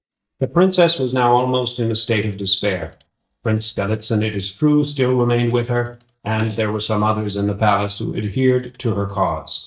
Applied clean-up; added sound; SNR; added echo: neural mask model DeepFilterNet 3.